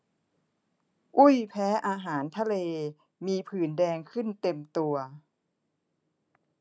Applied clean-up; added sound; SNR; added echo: none; none; none; none.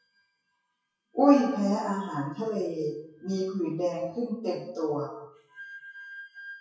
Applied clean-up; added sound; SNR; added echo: classical method WPE with log-MMSE.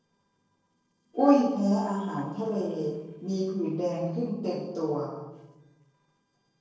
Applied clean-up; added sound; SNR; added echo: neural separator model SepFormer DNS4.